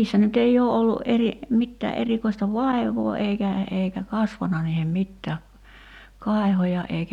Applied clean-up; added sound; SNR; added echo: none; none; none; none.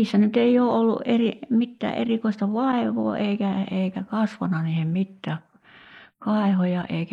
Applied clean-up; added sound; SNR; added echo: neural mask model Resemble Enhance denoiser.